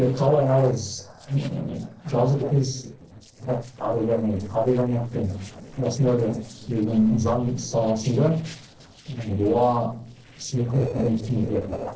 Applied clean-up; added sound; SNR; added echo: neural separator model SepFormer DNS4.